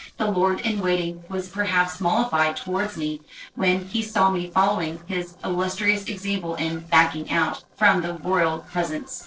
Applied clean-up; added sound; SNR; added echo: neural separator model SepFormer DNS4.